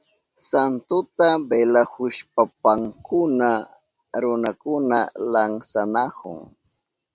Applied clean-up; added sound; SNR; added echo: none; none; none; none.